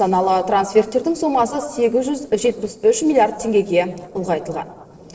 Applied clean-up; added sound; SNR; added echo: neural separator model SepFormer DNS4.